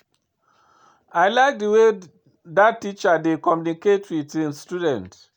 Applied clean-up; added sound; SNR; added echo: none; none; none; none.